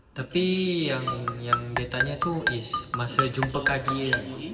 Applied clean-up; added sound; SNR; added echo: none; Marimba, xylophone; 0 dB; reverberation time 2.6 s.